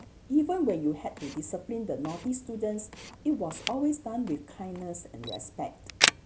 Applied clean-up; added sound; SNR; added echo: none; Camera; 4 dB; none.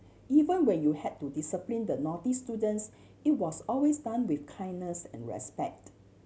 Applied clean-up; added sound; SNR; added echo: none; none; none; none.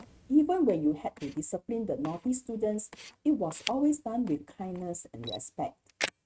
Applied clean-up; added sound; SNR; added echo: neural mask model RNNoise.